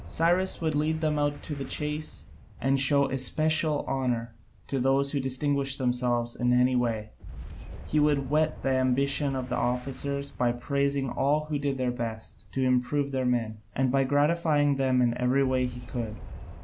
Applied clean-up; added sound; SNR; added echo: none; Boom; 17 dB; none.